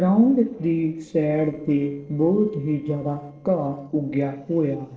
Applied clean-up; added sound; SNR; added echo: neural separator model SepFormer DNS4.